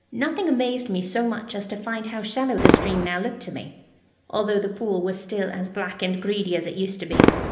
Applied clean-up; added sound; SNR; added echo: none; Fireworks; 1 dB; reverberation time 0.8 s.